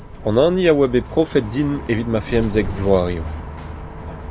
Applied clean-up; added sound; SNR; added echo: none; Bus; 10 dB; none.